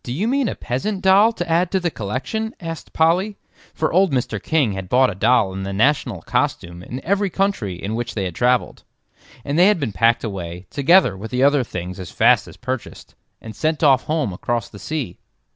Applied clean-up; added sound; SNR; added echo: none; none; none; none.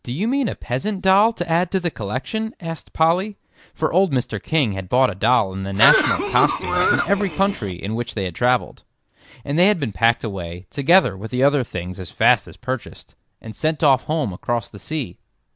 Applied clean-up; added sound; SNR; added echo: none; Cough; -1 dB; none.